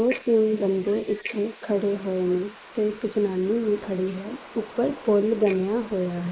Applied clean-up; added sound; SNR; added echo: neural mask model Resemble Enhance denoiser.